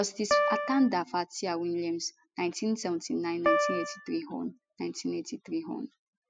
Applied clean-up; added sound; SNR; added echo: classical method spectral subtraction.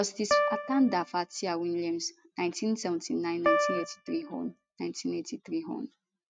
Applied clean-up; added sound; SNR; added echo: neural mask model RNNoise.